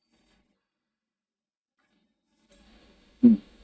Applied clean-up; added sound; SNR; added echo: neural mask model DeepFilterNet 3.